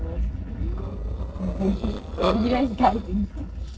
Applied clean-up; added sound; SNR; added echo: neural separator model SepFormer DNS4.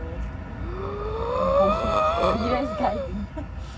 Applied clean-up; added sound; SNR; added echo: none; Breathing; -4 dB; reverberation time 0.4 s.